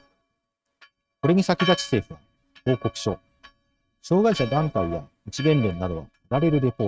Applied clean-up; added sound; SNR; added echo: neural mask model RNNoise.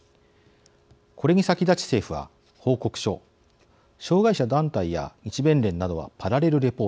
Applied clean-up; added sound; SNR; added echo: none; none; none; none.